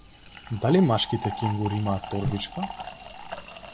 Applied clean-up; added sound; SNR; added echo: none; Fill (with liquid) + Whoosh, swoosh, swish; 8 dB; none.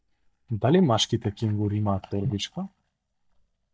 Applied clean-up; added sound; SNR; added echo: neural mask model DeepFilterNet 3.